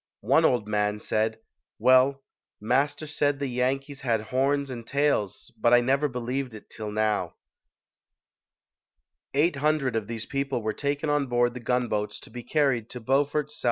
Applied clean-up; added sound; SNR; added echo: none; none; none; none.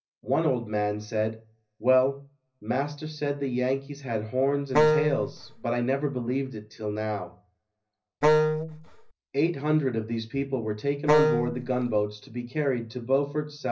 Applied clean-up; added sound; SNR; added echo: none; Wind instrument, woodwind instrument; -4 dB; reverberation time 0.4 s.